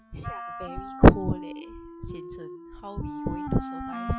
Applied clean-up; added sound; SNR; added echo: classical method log-MMSE.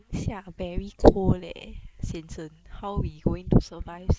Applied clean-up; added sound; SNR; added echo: neural mask model Resemble Enhance denoiser.